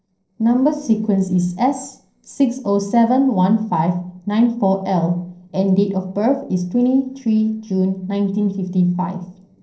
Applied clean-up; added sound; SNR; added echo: neural separator model SepFormer DNS4.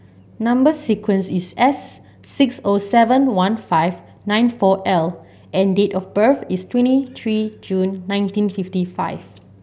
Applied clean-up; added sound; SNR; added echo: none; none; none; none.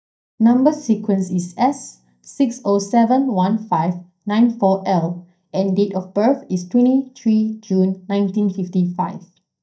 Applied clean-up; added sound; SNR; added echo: neural mask model DeepFilterNet 3.